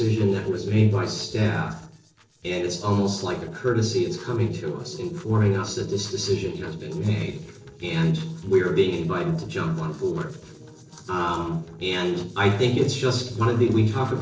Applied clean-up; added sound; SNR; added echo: neural separator model SepFormer DNS4.